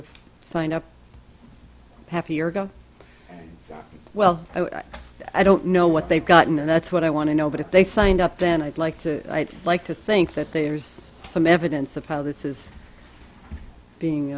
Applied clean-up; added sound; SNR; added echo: none; none; none; none.